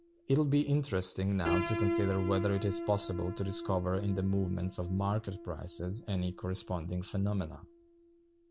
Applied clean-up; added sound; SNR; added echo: none; Piano; 9 dB; none.